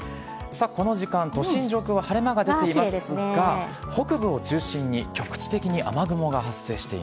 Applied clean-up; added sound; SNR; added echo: none; none; none; none.